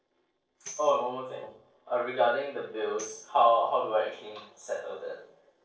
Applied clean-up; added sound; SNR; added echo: neural separator model SepFormer DNS4.